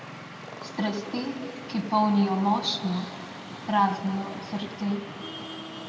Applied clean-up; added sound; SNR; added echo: none; Traffic noise, roadway noise; 11 dB; reverberation time 2.2 s.